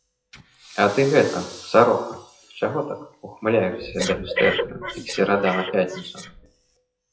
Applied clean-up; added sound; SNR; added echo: classical method WPE with log-MMSE.